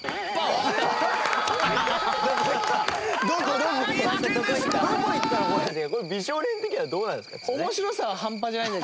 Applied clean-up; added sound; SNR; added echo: none; Cricket; 18 dB; none.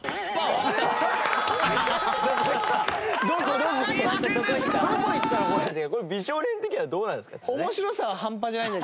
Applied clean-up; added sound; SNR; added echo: none; none; none; none.